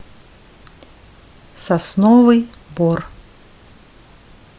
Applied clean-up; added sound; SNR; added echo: none; none; none; none.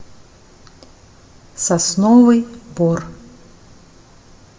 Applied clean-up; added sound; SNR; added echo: none; none; none; reverberation time 1.0 s.